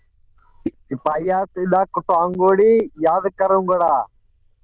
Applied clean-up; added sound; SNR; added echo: neural diffusion model UNIVERSE++.